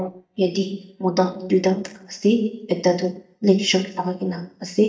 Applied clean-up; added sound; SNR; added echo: neural mask model DeepFilterNet 3.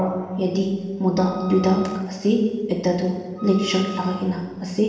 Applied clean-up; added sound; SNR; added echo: none; Wind instrument, woodwind instrument; 16 dB; reverberation time 1.3 s.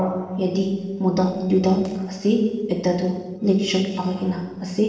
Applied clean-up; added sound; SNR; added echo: neural separator model SepFormer DNS4.